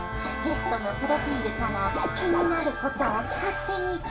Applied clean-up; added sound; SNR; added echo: none; Bowed string instrument; 10 dB; reverberation time 0.2 s.